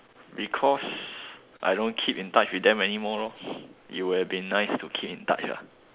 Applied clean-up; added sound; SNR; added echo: none; none; none; none.